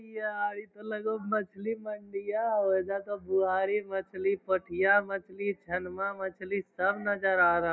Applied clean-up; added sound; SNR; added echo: none; none; none; none.